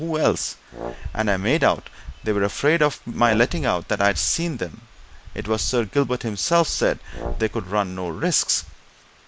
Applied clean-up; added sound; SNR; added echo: none; Brass instrument; 14 dB; none.